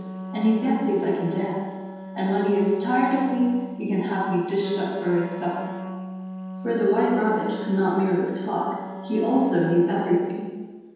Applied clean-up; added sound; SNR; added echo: none; Wind instrument, woodwind instrument; 11 dB; reverberation time 1.2 s.